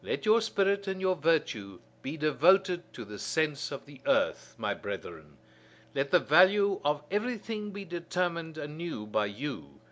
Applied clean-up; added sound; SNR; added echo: none; none; none; none.